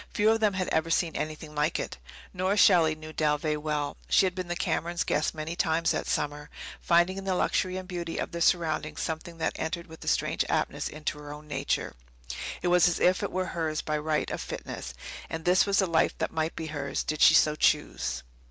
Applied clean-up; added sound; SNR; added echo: none; none; none; none.